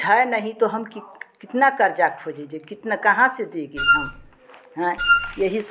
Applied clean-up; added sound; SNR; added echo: none; Wind instrument, woodwind instrument; -2 dB; none.